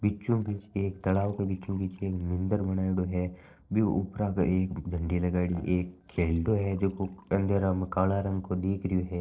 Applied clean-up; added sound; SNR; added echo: neural separator model SepFormer DNS4.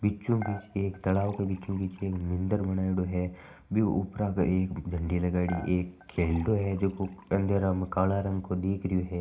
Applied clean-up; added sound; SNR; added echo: none; Dishes, pots, and pans / Chink, clink; 18 dB; reverberation time 0.4 s.